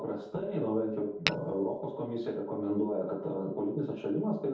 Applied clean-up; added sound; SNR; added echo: none; Tap / Glass; 4 dB; reverberation time 0.6 s.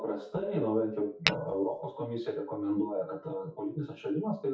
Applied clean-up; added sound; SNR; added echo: classical method WPE with log-MMSE.